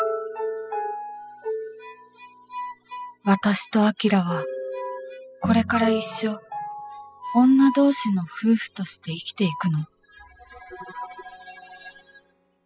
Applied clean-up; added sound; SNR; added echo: classical method spectral subtraction.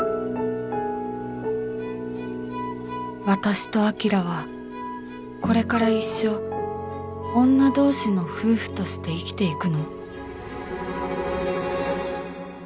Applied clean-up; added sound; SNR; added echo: none; none; none; none.